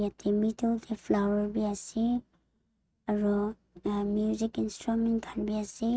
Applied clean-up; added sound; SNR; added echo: neural mask model RNNoise.